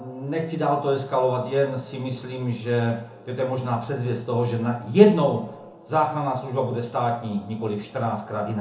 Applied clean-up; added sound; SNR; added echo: none; none; none; reverberation time 0.7 s.